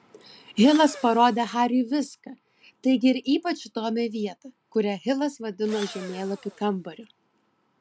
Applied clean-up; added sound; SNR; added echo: none; Engine / Drill; 18 dB; none.